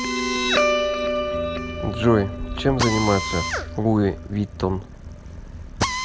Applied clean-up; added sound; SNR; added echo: none; Guitar + Drill; 1 dB; none.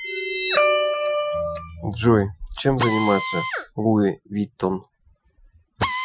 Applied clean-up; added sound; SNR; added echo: classical method Wiener filter.